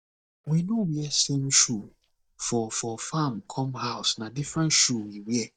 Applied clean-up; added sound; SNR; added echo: neural mask model DeepFilterNet 3.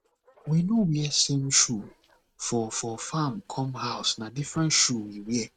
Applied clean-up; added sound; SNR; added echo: neural mask model RNNoise.